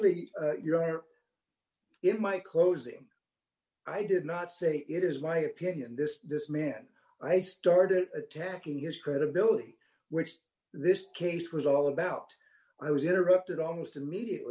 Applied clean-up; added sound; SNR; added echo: none; none; none; none.